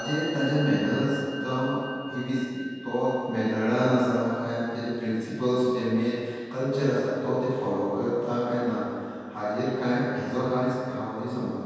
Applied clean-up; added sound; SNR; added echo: none; Musical instrument; 17 dB; reverberation time 2.1 s.